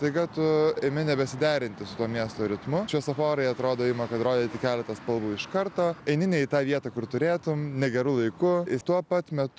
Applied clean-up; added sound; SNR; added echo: none; none; none; none.